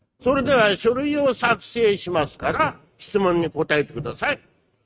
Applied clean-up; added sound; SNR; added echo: neural mask model RNNoise.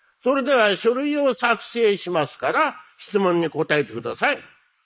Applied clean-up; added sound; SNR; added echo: neural mask model Resemble Enhance denoiser.